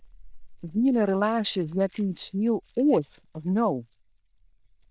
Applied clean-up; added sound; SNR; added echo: neural mask model DeepFilterNet 3.